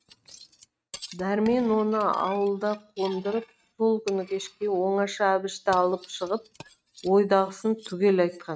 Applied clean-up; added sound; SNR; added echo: neural mask model RNNoise.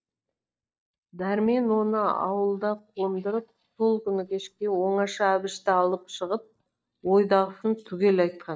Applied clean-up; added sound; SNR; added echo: neural mask model DeepFilterNet 3.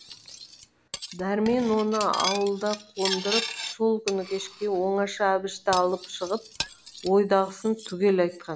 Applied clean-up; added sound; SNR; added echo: none; Cutlery, silverware; 11 dB; none.